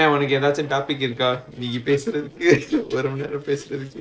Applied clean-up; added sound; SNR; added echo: neural separator model SepFormer DNS4.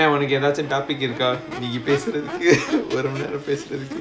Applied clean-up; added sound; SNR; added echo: none; Crowd / Race car, auto racing / Accelerating, revving, vroom; 12 dB; none.